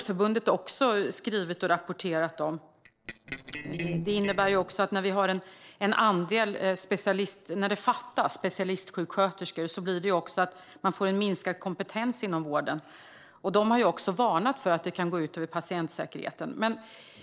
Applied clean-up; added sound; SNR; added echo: neural separator model SepFormer DNS4.